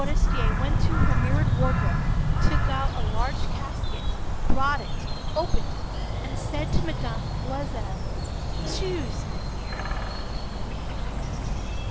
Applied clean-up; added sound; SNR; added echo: none; Bird vocalization, bird call, bird song; -5 dB; none.